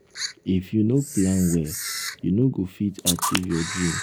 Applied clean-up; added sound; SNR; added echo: none; Camera; 7 dB; none.